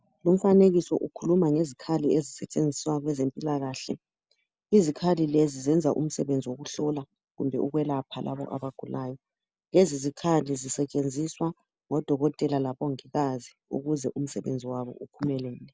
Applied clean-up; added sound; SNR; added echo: none; none; none; none.